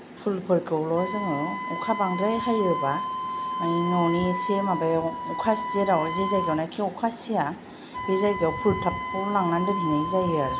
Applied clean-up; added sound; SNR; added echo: none; Wind instrument, woodwind instrument; 6 dB; none.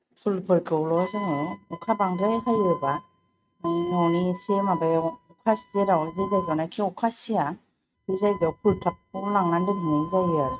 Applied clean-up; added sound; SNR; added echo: neural mask model RNNoise.